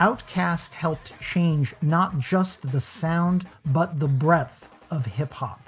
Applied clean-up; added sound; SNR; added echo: none; none; none; none.